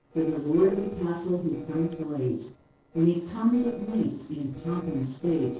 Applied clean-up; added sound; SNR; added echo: neural separator model SepFormer DNS4.